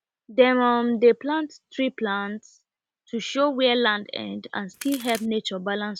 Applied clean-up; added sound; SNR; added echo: none; Crack; 14 dB; none.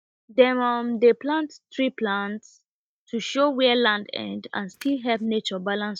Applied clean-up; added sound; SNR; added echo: neural mask model DeepFilterNet 3.